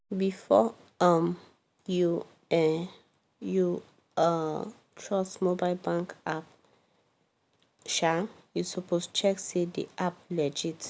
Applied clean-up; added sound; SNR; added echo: none; none; none; none.